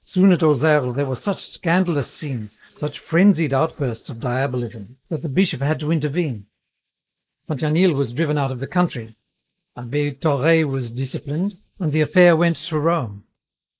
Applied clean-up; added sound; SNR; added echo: neural mask model Resemble Enhance denoiser.